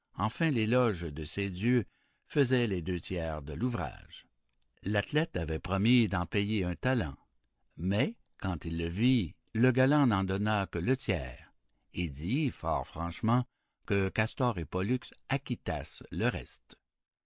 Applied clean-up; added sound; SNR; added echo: none; none; none; none.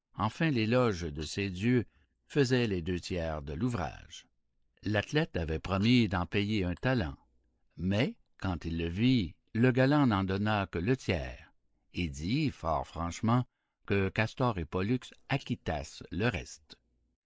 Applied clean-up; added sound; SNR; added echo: neural mask model Resemble Enhance denoiser.